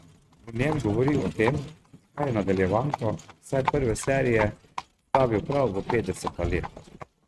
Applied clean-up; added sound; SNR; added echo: neural mask model RNNoise.